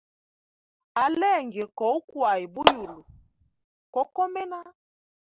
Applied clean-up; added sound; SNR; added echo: none; Clapping; -2 dB; none.